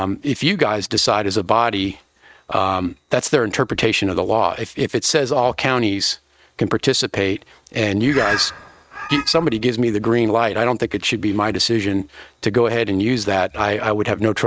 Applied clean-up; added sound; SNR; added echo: neural mask model RNNoise.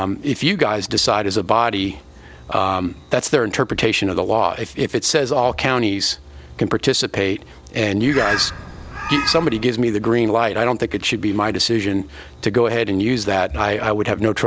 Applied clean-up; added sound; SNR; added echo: none; Bird; 7 dB; none.